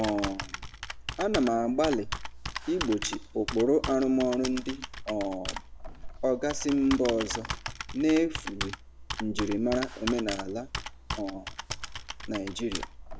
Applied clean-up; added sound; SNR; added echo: none; Computer keyboard; 7 dB; none.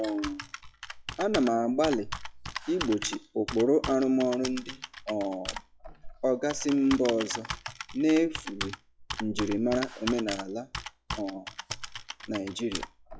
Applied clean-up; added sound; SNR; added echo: classical method log-MMSE.